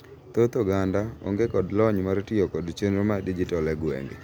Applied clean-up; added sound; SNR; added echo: none; none; none; none.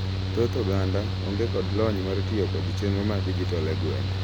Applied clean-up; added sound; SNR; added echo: none; Mechanical fan; -1 dB; none.